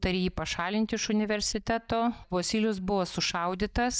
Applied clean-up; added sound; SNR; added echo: neural mask model DeepFilterNet 3.